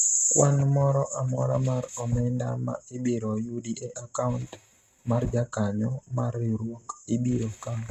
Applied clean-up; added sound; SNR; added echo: neural mask model RNNoise.